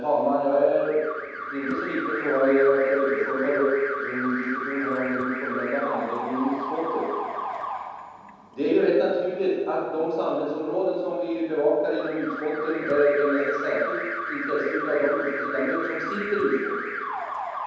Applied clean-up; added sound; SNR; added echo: none; Alarm; 7 dB; reverberation time 1.2 s.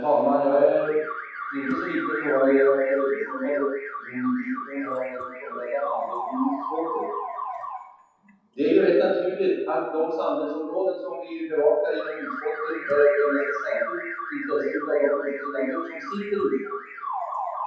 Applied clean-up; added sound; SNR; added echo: classical method WPE with log-MMSE.